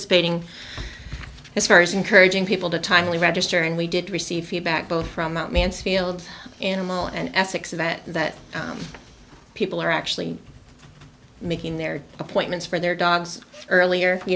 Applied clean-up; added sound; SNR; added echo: none; none; none; none.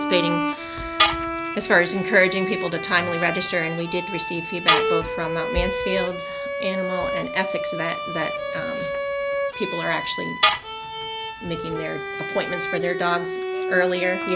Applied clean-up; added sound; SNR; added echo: none; Bowed string instrument + Tools; 0 dB; none.